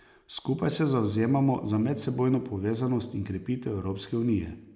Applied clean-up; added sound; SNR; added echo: none; none; none; none.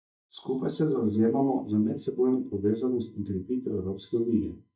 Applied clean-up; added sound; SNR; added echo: neural mask model DeepFilterNet 3.